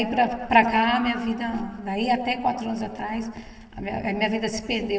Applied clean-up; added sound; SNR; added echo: none; none; none; reverberation time 1.9 s.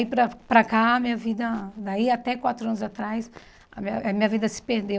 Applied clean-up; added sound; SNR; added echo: none; none; none; none.